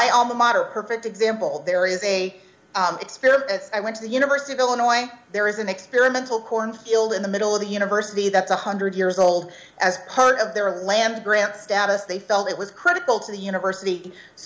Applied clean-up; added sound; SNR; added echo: none; none; none; none.